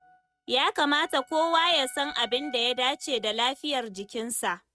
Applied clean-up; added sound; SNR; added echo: neural mask model RNNoise.